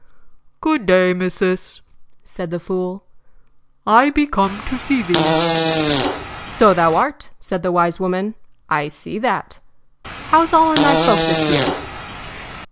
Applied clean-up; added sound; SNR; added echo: none; Fart; 1 dB; none.